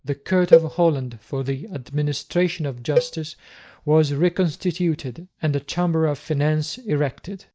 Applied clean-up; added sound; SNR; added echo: neural mask model DeepFilterNet 3.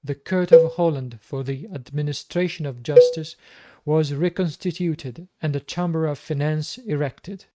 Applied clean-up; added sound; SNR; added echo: neural mask model RNNoise.